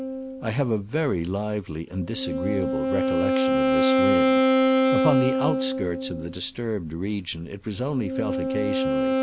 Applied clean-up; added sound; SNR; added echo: none; Wind instrument, woodwind instrument; -4 dB; none.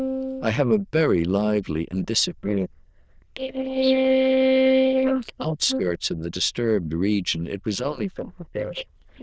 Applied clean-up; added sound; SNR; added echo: neural diffusion model UNIVERSE++.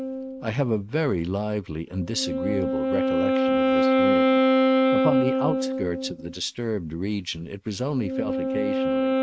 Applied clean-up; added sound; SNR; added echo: neural mask model RNNoise.